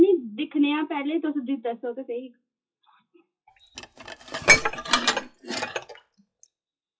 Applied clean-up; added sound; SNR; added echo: classical method WPE with log-MMSE.